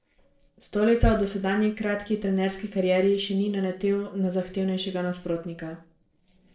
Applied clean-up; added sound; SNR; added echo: neural separator model SepFormer DNS4.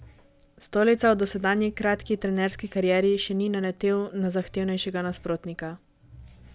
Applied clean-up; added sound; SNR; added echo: none; none; none; none.